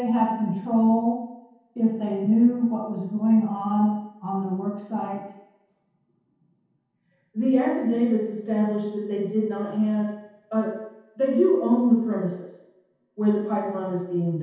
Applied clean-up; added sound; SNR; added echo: none; none; none; reverberation time 0.9 s.